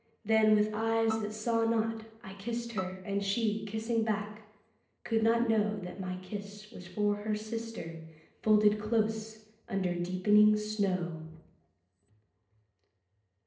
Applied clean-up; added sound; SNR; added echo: neural separator model SepFormer DNS4.